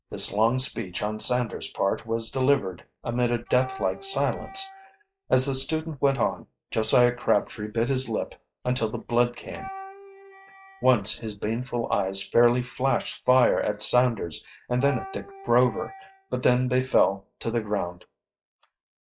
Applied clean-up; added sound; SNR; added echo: classical method log-MMSE.